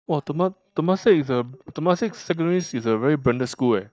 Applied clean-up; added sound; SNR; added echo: neural mask model DeepFilterNet 3.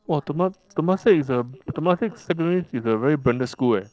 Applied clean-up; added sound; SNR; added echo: neural separator model SepFormer DNS4.